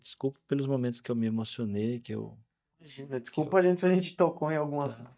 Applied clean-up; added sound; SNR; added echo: neural mask model DeepFilterNet 3.